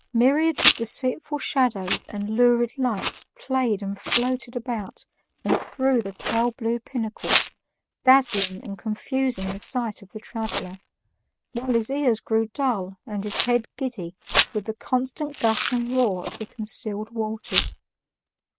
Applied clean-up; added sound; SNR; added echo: neural mask model RNNoise.